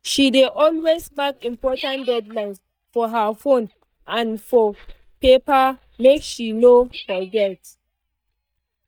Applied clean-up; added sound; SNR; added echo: neural mask model DeepFilterNet 3.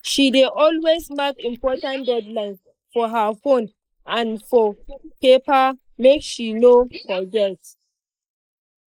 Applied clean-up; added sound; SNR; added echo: neural mask model Resemble Enhance denoiser.